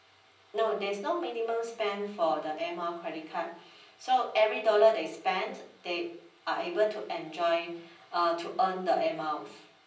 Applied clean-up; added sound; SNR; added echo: none; none; none; reverberation time 0.6 s.